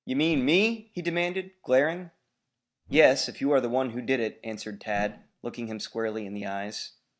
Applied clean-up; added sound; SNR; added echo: neural mask model RNNoise.